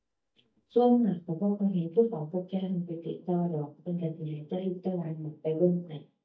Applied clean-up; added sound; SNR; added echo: neural mask model DeepFilterNet 3.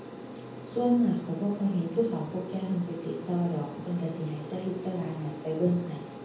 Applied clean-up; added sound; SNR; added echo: none; Aircraft; 12 dB; reverberation time 0.9 s.